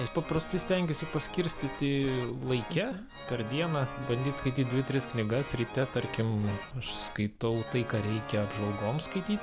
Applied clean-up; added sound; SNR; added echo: none; Organ; 11 dB; none.